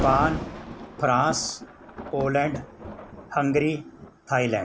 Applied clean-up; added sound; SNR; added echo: none; Thunder; 9 dB; none.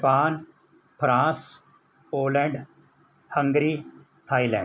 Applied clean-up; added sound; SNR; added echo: none; none; none; none.